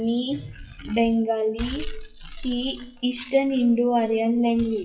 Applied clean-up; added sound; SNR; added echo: classical method WPE with log-MMSE.